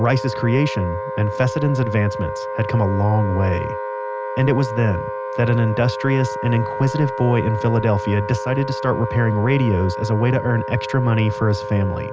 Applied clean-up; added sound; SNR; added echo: none; Wind instrument, woodwind instrument; 7 dB; none.